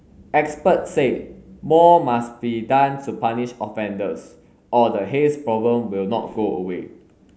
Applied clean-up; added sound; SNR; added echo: none; none; none; none.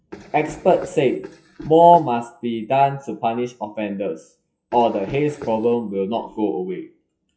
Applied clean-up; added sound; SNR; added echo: classical method WPE with log-MMSE.